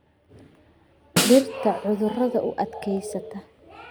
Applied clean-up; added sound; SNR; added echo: none; Snare drum; 3 dB; none.